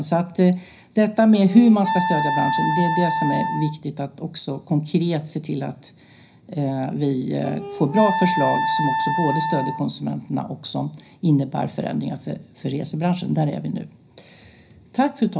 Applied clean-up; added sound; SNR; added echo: none; Wind instrument, woodwind instrument; 3 dB; reverberation time 0.5 s.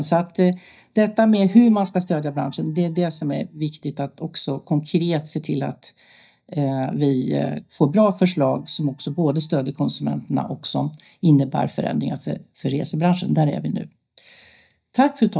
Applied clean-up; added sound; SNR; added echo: neural mask model DeepFilterNet 3.